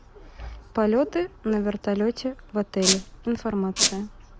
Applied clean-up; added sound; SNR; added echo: none; Squeak; -2 dB; none.